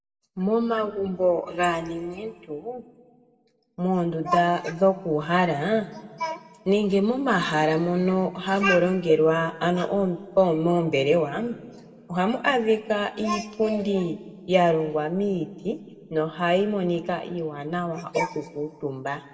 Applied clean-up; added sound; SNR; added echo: none; none; none; reverberation time 1.2 s.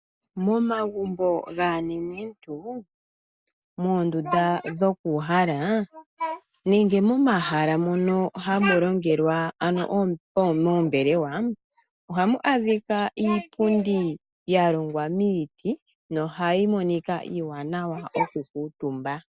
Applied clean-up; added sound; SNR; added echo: none; none; none; none.